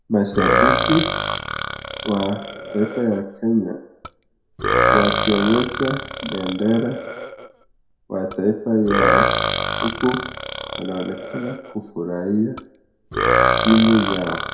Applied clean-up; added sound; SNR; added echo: none; Burping, eructation; 0 dB; reverberation time 0.6 s.